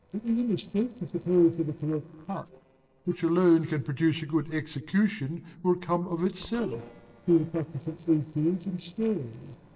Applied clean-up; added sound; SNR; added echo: neural separator model SepFormer DNS4.